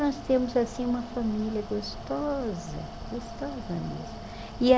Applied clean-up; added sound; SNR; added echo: none; Mechanical fan; 11 dB; none.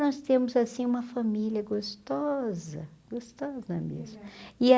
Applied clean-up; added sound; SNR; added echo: none; none; none; none.